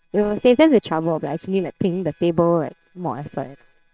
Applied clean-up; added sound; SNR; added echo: neural separator model SepFormer WHAM!.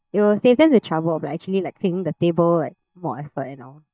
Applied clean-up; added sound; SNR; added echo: neural mask model DeepFilterNet 3.